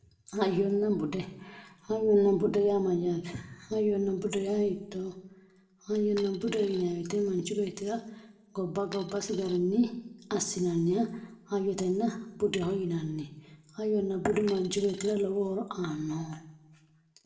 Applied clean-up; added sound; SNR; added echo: none; Coin (dropping); 18 dB; reverberation time 0.7 s.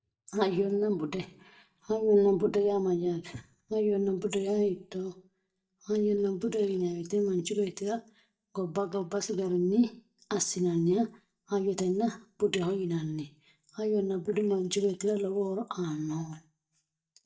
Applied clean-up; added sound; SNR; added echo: neural mask model DeepFilterNet 3.